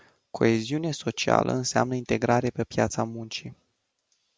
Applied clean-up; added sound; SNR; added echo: none; none; none; none.